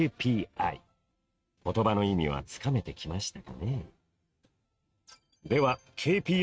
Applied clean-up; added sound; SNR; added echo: neural mask model RNNoise.